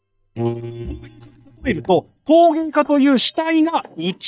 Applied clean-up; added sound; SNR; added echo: neural mask model DeepFilterNet 3.